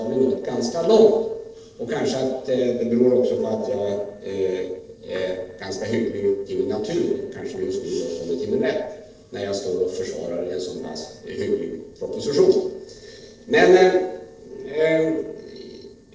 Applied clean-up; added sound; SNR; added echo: neural separator model SepFormer DNS4.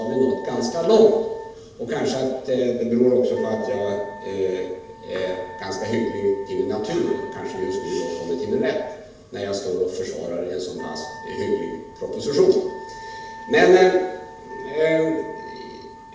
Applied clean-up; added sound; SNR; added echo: none; Wind instrument, woodwind instrument; 18 dB; reverberation time 0.7 s.